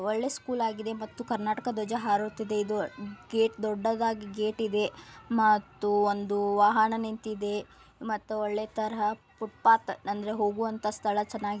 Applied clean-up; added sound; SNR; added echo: none; none; none; none.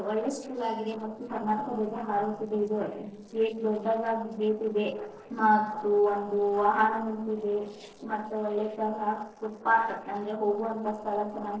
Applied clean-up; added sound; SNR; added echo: neural separator model SepFormer DNS4.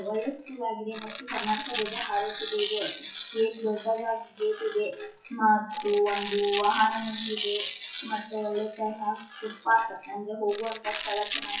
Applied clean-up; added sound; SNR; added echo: classical method WPE with log-MMSE.